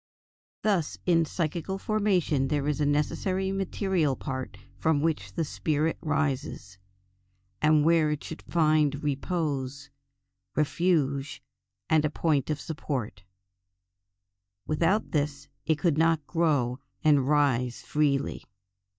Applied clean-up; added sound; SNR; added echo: neural mask model DeepFilterNet 3.